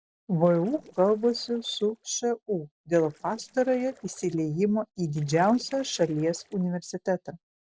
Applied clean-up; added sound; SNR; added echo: neural separator model SepFormer DNS4.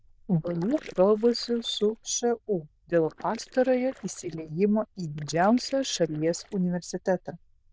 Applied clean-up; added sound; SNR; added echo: neural diffusion model UNIVERSE++.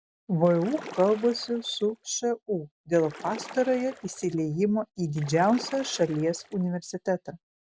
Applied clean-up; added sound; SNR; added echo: none; Splash, splatter; 17 dB; none.